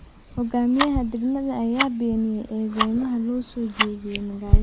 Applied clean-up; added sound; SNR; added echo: none; Tick-tock; 1 dB; none.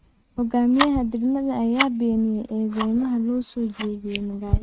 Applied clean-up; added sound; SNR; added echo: neural mask model RNNoise.